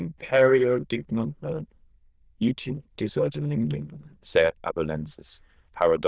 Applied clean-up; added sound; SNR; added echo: neural diffusion model UNIVERSE++.